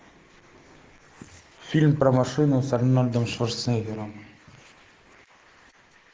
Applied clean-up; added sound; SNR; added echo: neural mask model Resemble Enhance denoiser.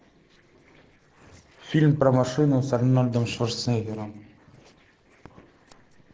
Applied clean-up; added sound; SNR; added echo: neural separator model SepFormer DNS4.